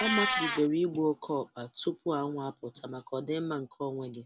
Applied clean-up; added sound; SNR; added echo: none; Meow; 6 dB; none.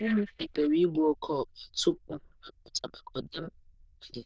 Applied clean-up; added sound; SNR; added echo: neural diffusion model UNIVERSE++.